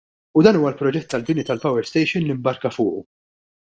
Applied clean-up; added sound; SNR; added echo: neural mask model RNNoise.